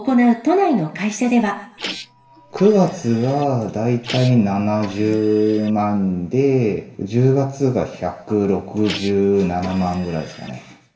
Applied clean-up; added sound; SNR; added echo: none; Printer; 15 dB; reverberation time 0.7 s.